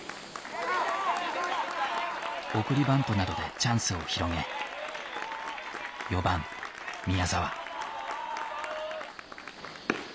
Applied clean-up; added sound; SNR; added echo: none; Applause; 11 dB; none.